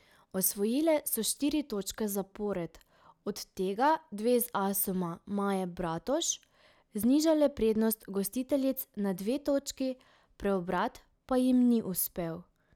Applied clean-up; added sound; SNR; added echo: none; none; none; none.